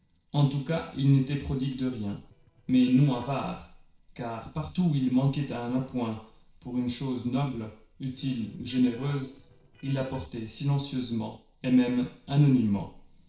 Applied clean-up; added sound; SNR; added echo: neural separator model SepFormer DNS4.